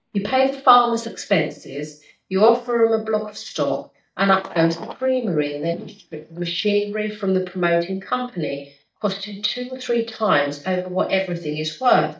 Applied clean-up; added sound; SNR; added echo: neural mask model DeepFilterNet 3.